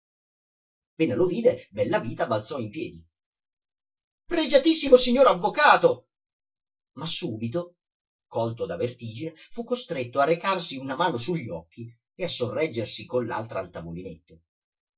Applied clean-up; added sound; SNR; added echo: neural mask model DeepFilterNet 3.